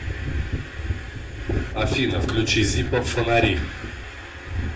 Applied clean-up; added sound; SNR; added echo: none; none; none; reverberation time 0.3 s.